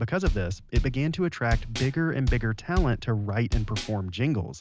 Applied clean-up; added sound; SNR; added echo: none; Bass drum; 3 dB; none.